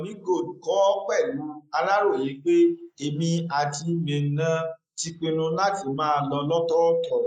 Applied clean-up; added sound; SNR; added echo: neural mask model Resemble Enhance denoiser.